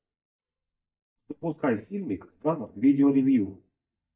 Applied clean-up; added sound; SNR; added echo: neural mask model DeepFilterNet 3.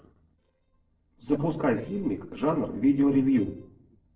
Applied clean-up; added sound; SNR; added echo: neural separator model SepFormer DNS4.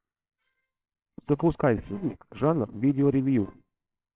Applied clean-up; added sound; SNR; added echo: neural separator model SepFormer WHAMR!.